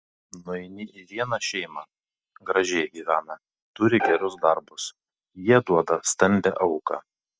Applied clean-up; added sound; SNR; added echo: neural mask model DeepFilterNet 3.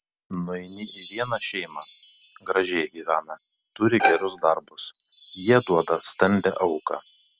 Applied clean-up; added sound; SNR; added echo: none; Wind chime + Bowed string instrument; 7 dB; none.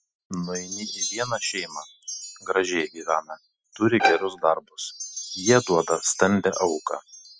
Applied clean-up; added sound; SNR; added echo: classical method Wiener filter.